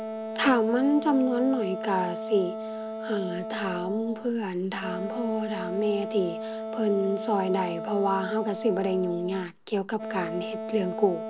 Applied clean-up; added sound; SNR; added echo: none; Wind instrument, woodwind instrument; 7 dB; none.